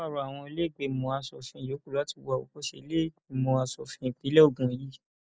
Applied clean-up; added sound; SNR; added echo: none; none; none; none.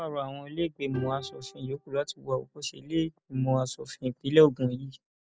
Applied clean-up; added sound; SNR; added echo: none; Bowed string instrument; 15 dB; none.